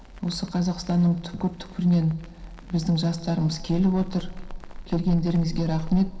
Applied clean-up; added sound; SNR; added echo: none; Crackle; 11 dB; reverberation time 0.3 s.